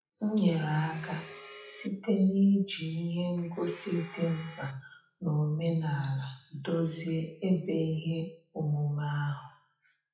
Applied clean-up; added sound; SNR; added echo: classical method WPE with log-MMSE.